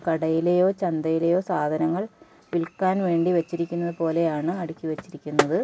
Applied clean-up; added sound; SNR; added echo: none; none; none; none.